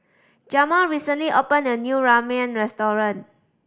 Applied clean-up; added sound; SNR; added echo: none; none; none; none.